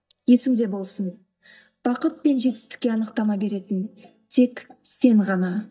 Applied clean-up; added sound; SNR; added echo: neural mask model DeepFilterNet 3.